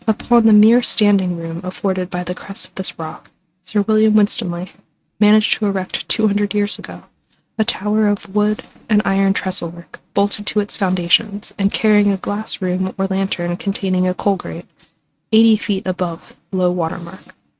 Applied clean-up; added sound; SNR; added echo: neural mask model RNNoise.